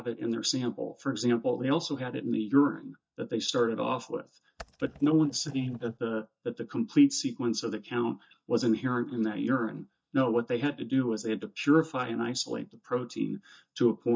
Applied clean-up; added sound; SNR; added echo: neural mask model DeepFilterNet 3.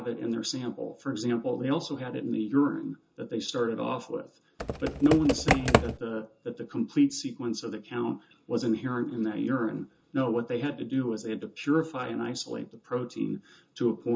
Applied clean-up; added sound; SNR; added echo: none; Computer keyboard; -3 dB; reverberation time 0.2 s.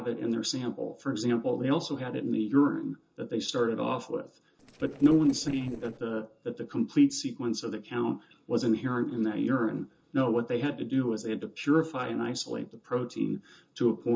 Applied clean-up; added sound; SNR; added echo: neural separator model SepFormer DNS4.